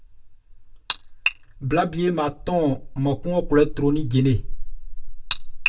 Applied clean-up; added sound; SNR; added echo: none; none; none; reverberation time 0.2 s.